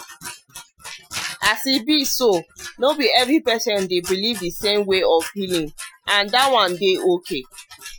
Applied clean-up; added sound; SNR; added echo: classical method Wiener filter.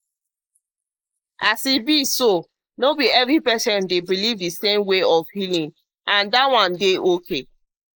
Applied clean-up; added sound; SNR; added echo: neural mask model Resemble Enhance denoiser.